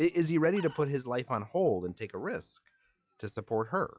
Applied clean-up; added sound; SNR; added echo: classical method log-MMSE.